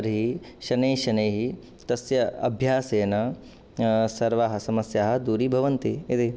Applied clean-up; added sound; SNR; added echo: none; none; none; none.